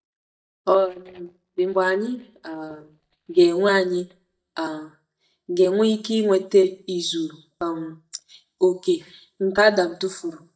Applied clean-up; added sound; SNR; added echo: neural mask model DeepFilterNet 3.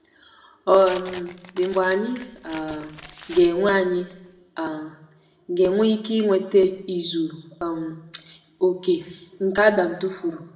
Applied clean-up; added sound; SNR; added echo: none; Tearing; 18 dB; reverberation time 0.7 s.